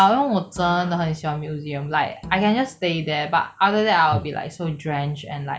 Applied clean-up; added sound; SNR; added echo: none; Bowed string instrument; 19 dB; none.